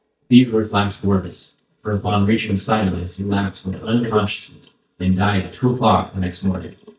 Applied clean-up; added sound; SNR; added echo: neural mask model DeepFilterNet 3.